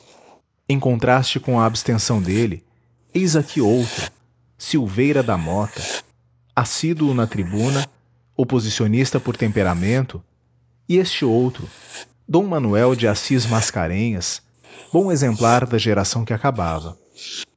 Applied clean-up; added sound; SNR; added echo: neural mask model Resemble Enhance denoiser.